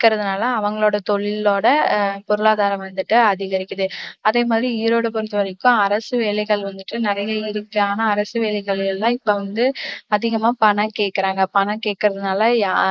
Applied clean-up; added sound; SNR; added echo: neural mask model Resemble Enhance denoiser.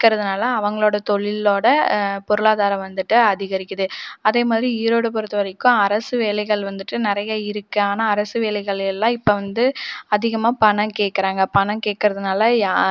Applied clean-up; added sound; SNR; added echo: none; none; none; none.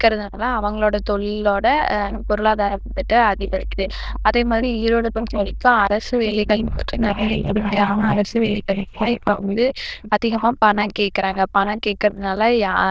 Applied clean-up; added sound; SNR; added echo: neural diffusion model UNIVERSE++.